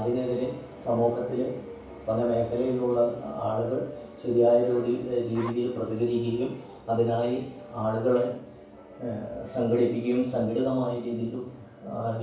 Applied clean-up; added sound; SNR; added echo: none; Zipper (clothing); 15 dB; reverberation time 0.7 s.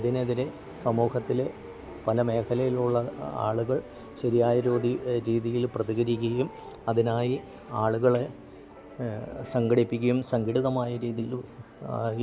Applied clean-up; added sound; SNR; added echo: none; none; none; none.